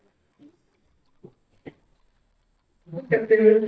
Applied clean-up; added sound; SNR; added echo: neural mask model DeepFilterNet 3.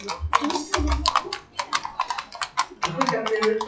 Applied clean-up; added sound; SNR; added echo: classical method WPE with log-MMSE.